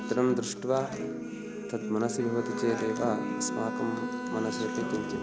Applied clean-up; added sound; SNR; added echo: none; Bowed string instrument + Acoustic guitar; 3 dB; none.